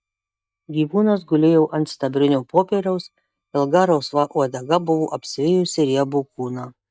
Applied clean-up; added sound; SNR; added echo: neural mask model DeepFilterNet 3.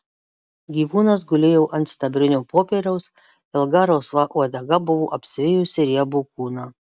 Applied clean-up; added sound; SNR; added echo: none; none; none; none.